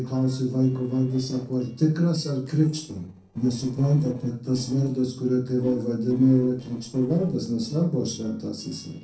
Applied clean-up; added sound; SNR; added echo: neural separator model SepFormer DNS4.